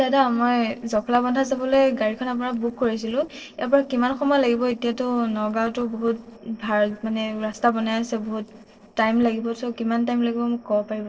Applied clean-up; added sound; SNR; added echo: neural separator model SepFormer DNS4.